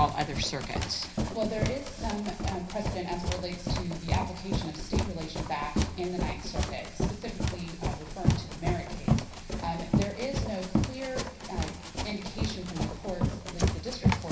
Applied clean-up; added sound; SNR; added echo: none; Run; -4 dB; reverberation time 0.4 s.